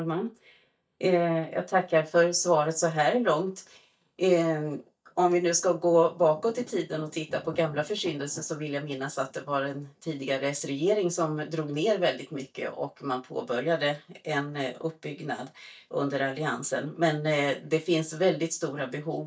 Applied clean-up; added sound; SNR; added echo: neural mask model DeepFilterNet 3.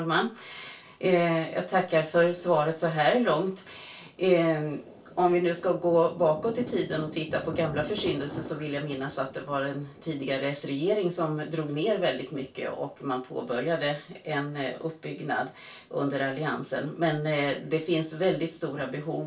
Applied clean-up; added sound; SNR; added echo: none; Thunder; 19 dB; reverberation time 0.2 s.